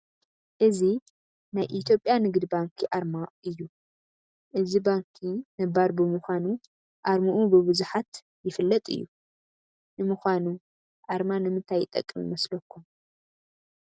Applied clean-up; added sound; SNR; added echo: none; none; none; none.